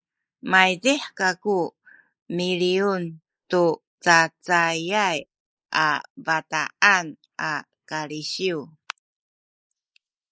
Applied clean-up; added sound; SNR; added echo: neural mask model Resemble Enhance denoiser.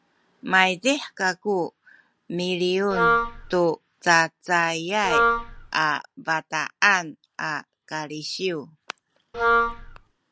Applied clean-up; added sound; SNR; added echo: none; Wind instrument, woodwind instrument; -2 dB; none.